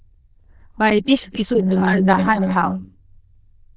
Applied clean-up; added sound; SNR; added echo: neural diffusion model UNIVERSE++.